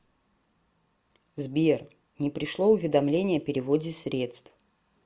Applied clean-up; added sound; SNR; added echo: none; none; none; none.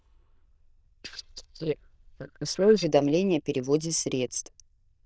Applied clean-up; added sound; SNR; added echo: neural diffusion model UNIVERSE++.